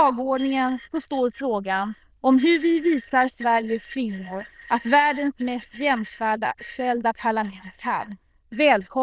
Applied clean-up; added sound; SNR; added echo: neural diffusion model UNIVERSE++.